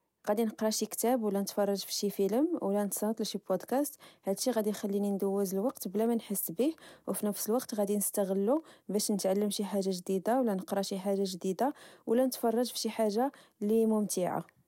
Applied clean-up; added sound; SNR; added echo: none; none; none; none.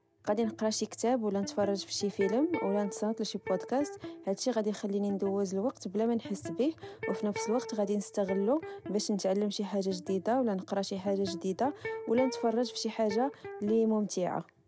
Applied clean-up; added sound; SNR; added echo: none; Electric guitar; 12 dB; none.